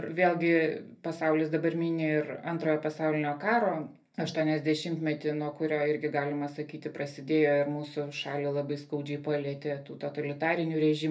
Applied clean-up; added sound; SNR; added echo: none; none; none; reverberation time 0.3 s.